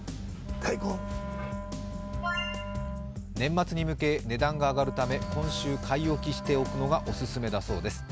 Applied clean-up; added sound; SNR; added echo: none; Wind instrument, woodwind instrument; 10 dB; none.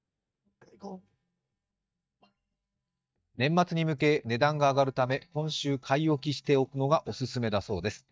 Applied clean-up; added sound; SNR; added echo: neural mask model DeepFilterNet 3.